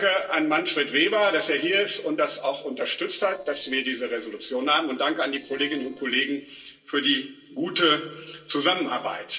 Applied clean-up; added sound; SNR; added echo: neural separator model SepFormer DNS4.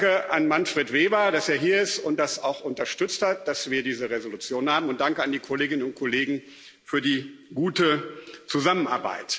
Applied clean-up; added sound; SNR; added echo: none; none; none; none.